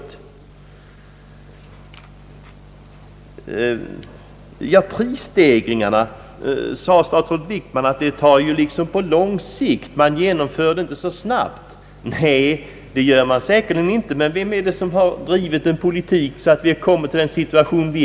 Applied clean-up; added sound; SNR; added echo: none; none; none; none.